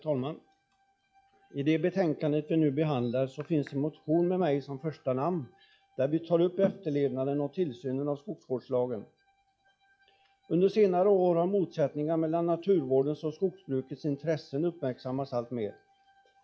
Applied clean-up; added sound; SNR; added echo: classical method log-MMSE.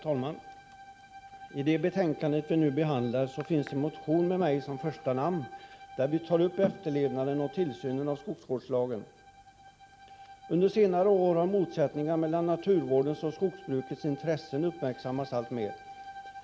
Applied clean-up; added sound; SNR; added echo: none; Bowed string instrument; 19 dB; none.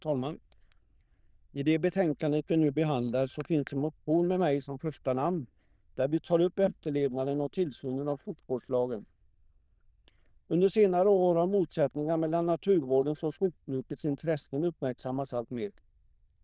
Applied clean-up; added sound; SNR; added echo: neural diffusion model UNIVERSE++.